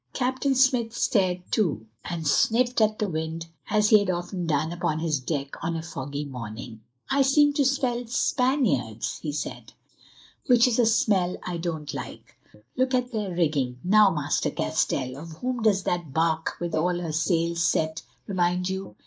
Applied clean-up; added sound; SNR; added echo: neural mask model Resemble Enhance denoiser.